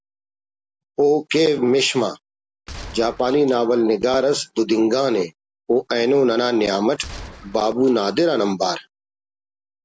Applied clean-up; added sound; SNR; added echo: none; Gunshot, gunfire; 18 dB; none.